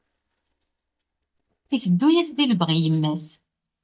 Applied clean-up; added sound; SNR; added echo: neural mask model DeepFilterNet 3.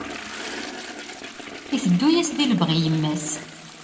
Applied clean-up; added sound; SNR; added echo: none; Toilet flush; 12 dB; reverberation time 1.5 s.